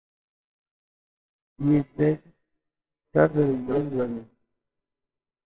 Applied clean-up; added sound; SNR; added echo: neural separator model SepFormer WHAMR!.